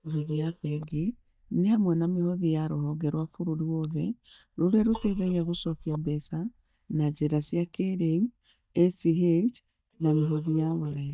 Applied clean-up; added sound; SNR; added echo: neural mask model DeepFilterNet 3.